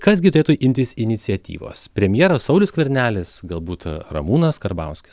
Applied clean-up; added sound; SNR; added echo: none; none; none; none.